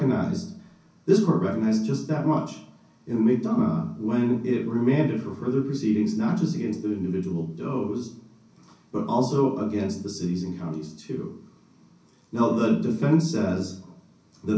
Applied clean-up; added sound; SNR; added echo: none; none; none; reverberation time 0.6 s.